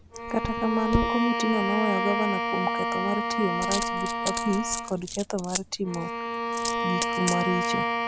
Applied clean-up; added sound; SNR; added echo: none; Coin (dropping) + Bowed string instrument; -1 dB; none.